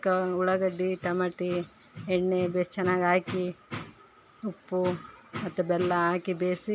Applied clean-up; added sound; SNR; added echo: none; none; none; none.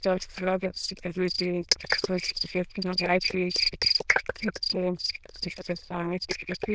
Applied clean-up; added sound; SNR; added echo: neural diffusion model UNIVERSE++.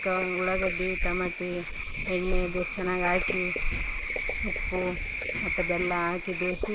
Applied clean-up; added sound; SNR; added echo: neural mask model Resemble Enhance denoiser.